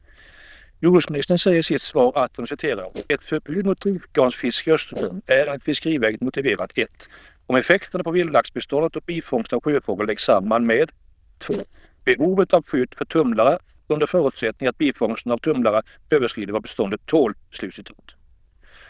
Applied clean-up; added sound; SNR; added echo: neural diffusion model UNIVERSE++.